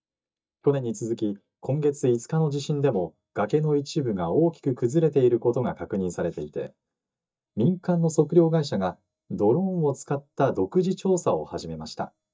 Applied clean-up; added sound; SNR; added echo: neural mask model DeepFilterNet 3.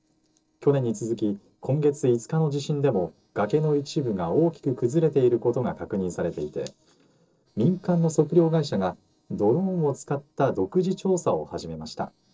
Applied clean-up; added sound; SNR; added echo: neural separator model SepFormer DNS4.